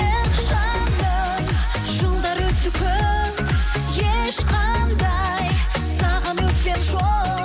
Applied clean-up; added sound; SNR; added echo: none; none; none; none.